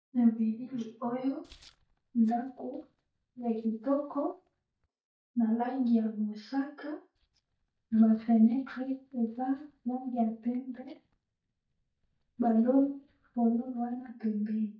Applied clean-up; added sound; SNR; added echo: neural mask model DeepFilterNet 3.